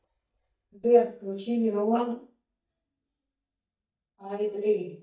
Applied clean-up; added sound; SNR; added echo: neural mask model DeepFilterNet 3.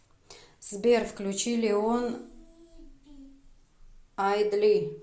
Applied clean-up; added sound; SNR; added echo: none; none; none; none.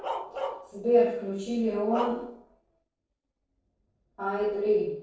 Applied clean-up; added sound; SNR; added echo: neural separator model SepFormer DNS4.